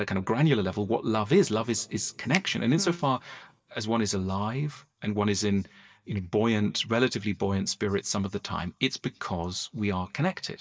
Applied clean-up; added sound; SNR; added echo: neural mask model DeepFilterNet 3.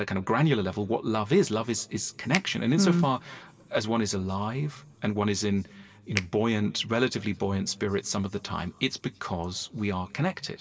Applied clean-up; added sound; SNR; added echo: none; Finger snapping; 14 dB; reverberation time 1.9 s.